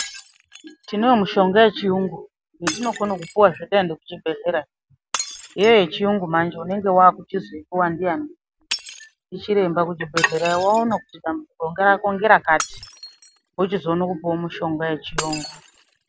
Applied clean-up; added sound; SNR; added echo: none; Shatter; 15 dB; none.